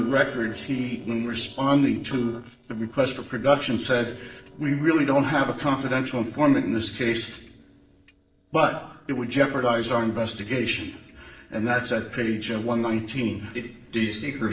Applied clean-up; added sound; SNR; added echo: neural separator model SepFormer DNS4.